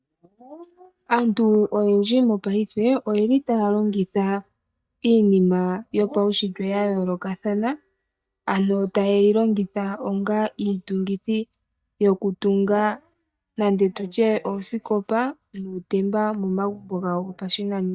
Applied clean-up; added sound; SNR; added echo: neural mask model DeepFilterNet 3.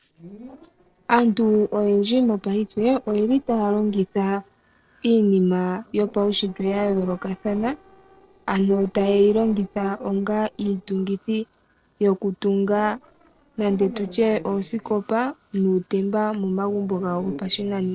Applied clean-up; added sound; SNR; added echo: neural separator model SepFormer DNS4.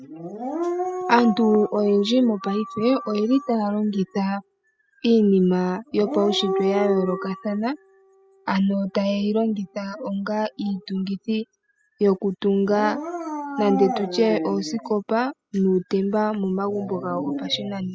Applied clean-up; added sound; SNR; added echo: classical method spectral subtraction.